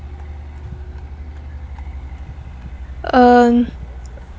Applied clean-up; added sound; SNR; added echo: none; Truck; 12 dB; none.